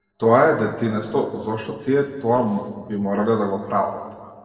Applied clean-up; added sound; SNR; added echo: neural separator model SepFormer DNS4.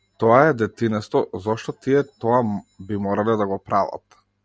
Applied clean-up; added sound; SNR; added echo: none; none; none; none.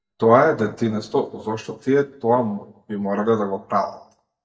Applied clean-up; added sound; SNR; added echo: neural mask model DeepFilterNet 3.